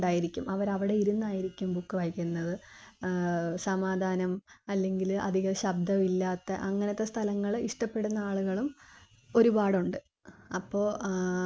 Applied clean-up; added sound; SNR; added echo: none; none; none; none.